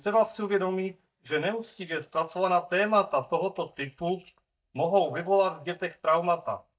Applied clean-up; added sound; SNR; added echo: neural mask model DeepFilterNet 3.